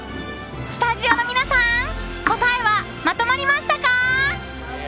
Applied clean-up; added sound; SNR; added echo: none; Raindrop / Drip; 10 dB; none.